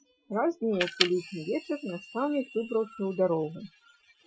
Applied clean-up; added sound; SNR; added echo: classical method Wiener filter.